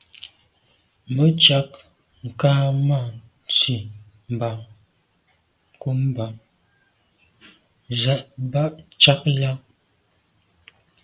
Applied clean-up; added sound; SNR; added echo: none; none; none; none.